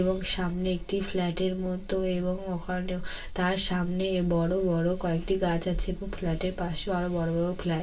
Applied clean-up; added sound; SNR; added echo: none; none; none; reverberation time 0.2 s.